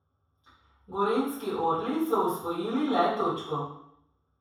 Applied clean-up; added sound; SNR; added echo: none; none; none; reverberation time 0.7 s.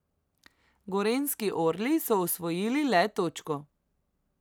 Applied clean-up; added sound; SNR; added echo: none; none; none; none.